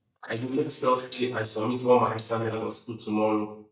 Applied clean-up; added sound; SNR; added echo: neural mask model DeepFilterNet 3.